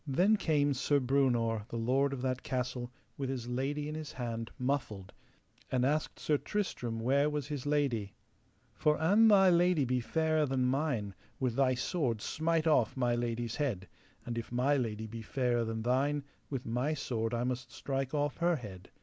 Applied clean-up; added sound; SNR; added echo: none; none; none; none.